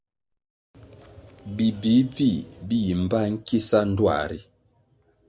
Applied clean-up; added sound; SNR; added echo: none; none; none; none.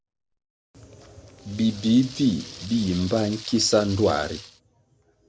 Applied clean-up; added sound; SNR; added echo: none; Rain; 16 dB; none.